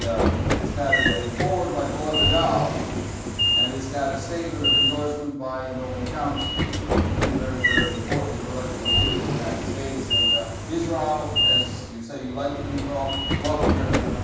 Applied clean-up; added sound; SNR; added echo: none; Sliding door / Train; -4 dB; reverberation time 1.2 s.